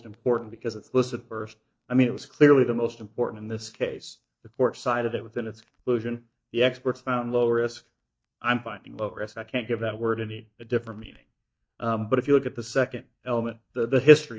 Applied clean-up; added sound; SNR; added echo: neural mask model DeepFilterNet 3.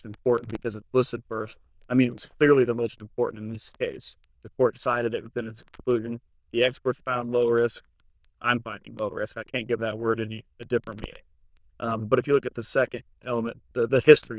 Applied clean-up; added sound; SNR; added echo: neural diffusion model UNIVERSE++.